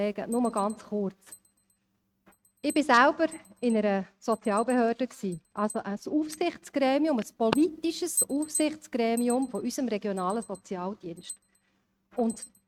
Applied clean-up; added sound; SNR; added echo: neural mask model RNNoise.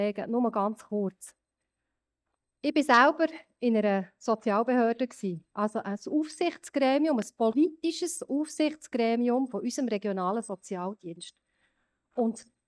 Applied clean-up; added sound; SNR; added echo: neural mask model DeepFilterNet 3.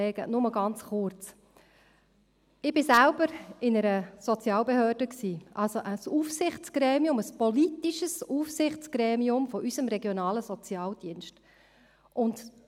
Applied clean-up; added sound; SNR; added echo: none; none; none; none.